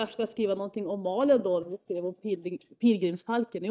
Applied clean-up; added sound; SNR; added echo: neural mask model DeepFilterNet 3.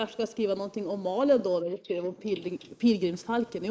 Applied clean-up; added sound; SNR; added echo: neural mask model Resemble Enhance denoiser.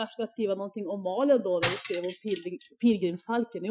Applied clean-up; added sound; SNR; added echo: classical method Wiener filter.